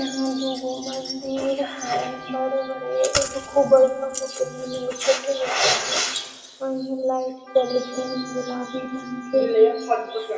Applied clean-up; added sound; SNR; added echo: none; Wind instrument, woodwind instrument; 19 dB; reverberation time 1.7 s.